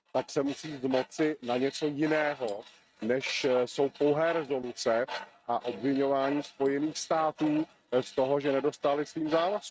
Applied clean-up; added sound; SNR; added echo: neural mask model RNNoise.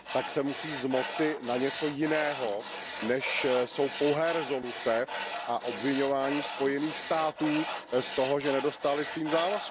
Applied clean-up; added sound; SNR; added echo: none; Tools; 7 dB; none.